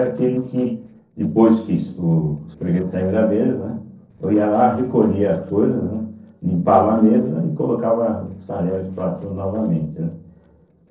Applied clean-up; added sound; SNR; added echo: neural separator model SepFormer DNS4.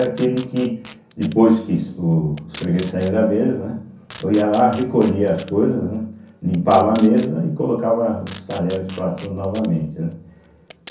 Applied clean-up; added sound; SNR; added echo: none; Packing tape, duct tape; 20 dB; reverberation time 0.6 s.